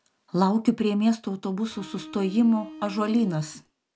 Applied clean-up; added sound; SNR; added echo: none; Bowed string instrument; 17 dB; none.